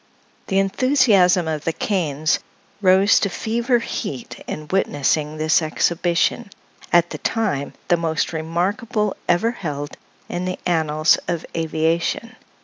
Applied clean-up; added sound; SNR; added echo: none; none; none; none.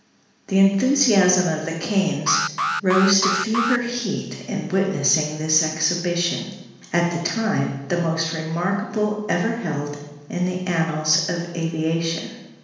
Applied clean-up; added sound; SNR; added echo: none; Alarm; 2 dB; reverberation time 1.1 s.